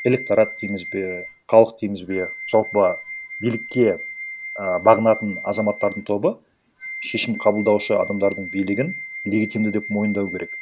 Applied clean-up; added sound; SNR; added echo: none; Wind instrument, woodwind instrument; 13 dB; none.